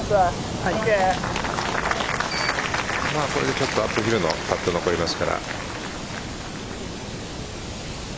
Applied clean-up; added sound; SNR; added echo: none; Alarm; 15 dB; none.